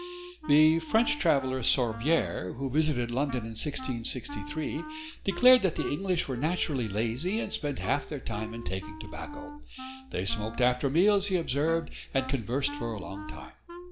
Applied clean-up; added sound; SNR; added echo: none; Wind instrument, woodwind instrument; 15 dB; reverberation time 0.5 s.